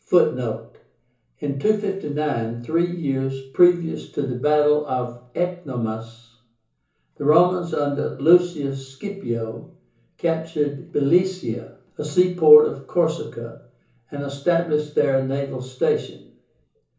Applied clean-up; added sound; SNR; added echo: none; none; none; reverberation time 0.7 s.